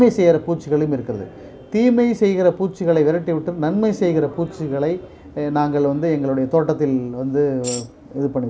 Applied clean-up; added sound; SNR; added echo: none; Tambourine; 13 dB; none.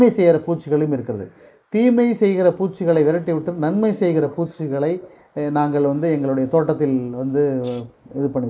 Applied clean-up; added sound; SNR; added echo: neural mask model Resemble Enhance denoiser.